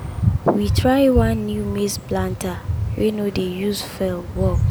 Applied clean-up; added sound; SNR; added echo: none; Dog; 2 dB; none.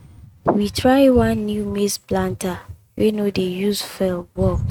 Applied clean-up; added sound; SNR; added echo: neural mask model RNNoise.